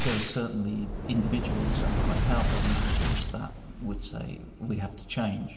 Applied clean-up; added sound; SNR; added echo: none; Boom; -2 dB; reverberation time 1.9 s.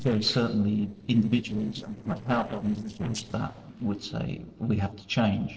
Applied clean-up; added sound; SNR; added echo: neural separator model SepFormer DNS4.